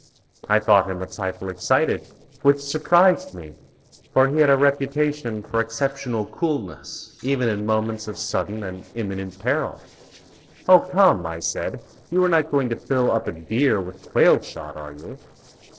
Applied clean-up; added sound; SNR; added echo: neural separator model SepFormer DNS4.